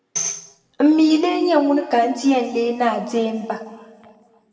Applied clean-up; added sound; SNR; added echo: none; Tambourine; 11 dB; reverberation time 1.8 s.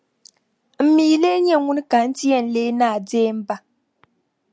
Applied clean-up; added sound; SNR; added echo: none; none; none; none.